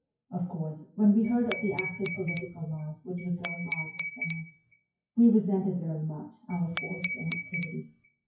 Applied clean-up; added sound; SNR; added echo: classical method WPE with log-MMSE.